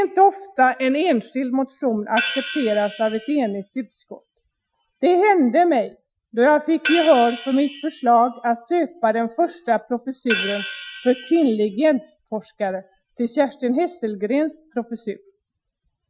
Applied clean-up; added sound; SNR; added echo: classical method Wiener filter.